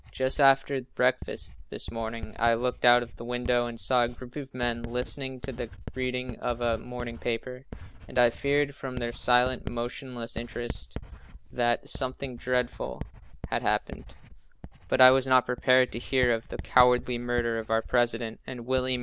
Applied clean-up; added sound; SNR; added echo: none; Writing; 13 dB; none.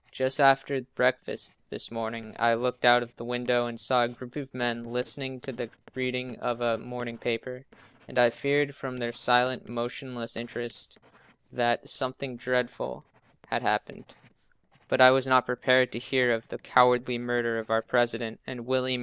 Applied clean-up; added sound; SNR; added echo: neural separator model SepFormer DNS4.